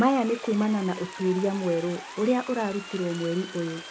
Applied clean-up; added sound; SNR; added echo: none; Motor vehicle (road) / Siren + Stream; 14 dB; none.